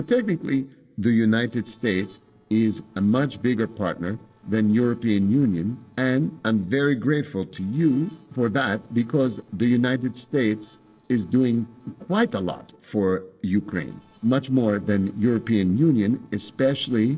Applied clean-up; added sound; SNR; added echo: neural separator model SepFormer DNS4.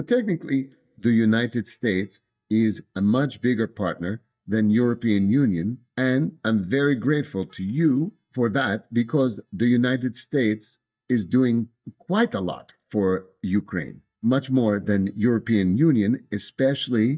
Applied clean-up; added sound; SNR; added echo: neural mask model DeepFilterNet 3.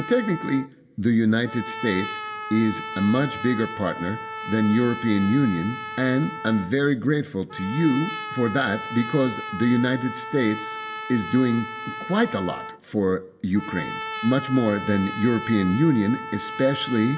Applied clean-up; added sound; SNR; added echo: none; Trumpet; 11 dB; reverberation time 1.0 s.